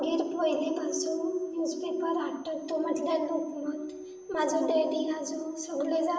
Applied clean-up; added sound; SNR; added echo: none; Glass; 11 dB; reverberation time 0.8 s.